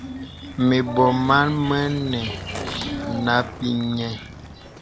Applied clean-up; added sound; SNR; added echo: none; Skateboard + Motorcycle; 13 dB; none.